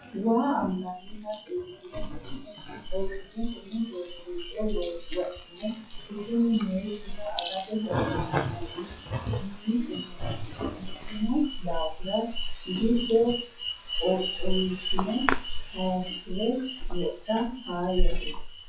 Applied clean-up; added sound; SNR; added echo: classical method WPE with log-MMSE.